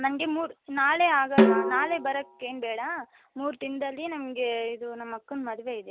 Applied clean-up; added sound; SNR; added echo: none; Snare drum; -2 dB; none.